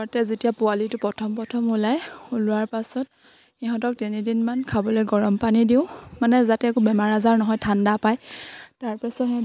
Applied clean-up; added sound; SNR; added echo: none; none; none; none.